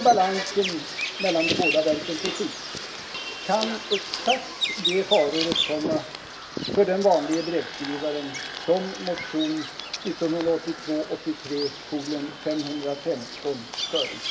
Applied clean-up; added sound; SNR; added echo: none; Bird vocalization, bird call, bird song; 5 dB; reverberation time 1.9 s.